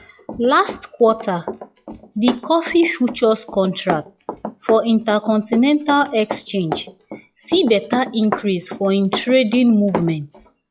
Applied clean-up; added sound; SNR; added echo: classical method log-MMSE.